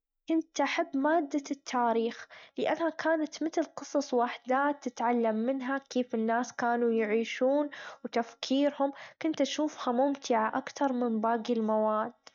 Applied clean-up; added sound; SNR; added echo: neural mask model DeepFilterNet 3.